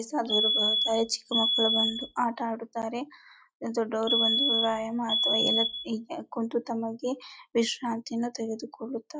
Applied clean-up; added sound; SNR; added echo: classical method log-MMSE.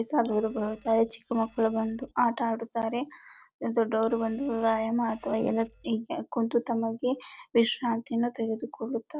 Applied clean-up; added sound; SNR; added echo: neural separator model SepFormer DNS4.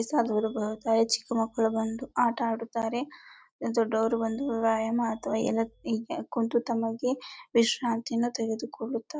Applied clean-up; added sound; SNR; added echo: neural mask model DeepFilterNet 3.